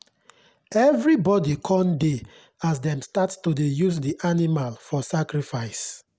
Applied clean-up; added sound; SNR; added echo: none; none; none; none.